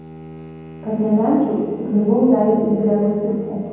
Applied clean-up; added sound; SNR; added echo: none; Bowed string instrument; 17 dB; reverberation time 1.2 s.